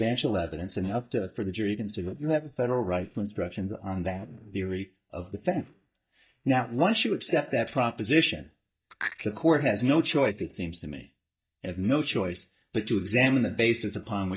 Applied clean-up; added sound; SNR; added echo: neural mask model DeepFilterNet 3.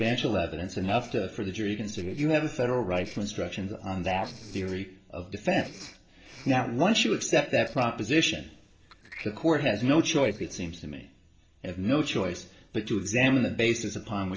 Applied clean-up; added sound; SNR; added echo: neural separator model SepFormer DNS4.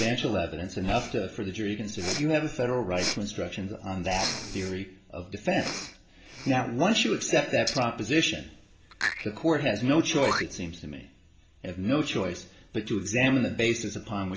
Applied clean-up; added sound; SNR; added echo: none; Respiratory sounds; 11 dB; reverberation time 0.6 s.